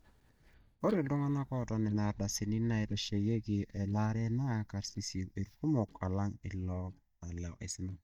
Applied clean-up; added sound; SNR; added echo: neural mask model DeepFilterNet 3.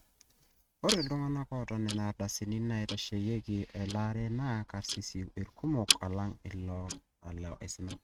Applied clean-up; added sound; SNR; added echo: neural mask model RNNoise.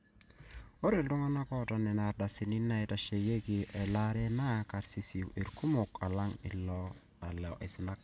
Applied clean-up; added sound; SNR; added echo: none; none; none; none.